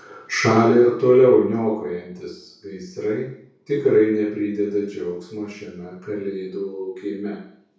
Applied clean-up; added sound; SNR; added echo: none; none; none; reverberation time 0.6 s.